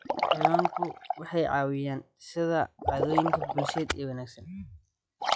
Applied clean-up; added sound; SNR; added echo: classical method log-MMSE.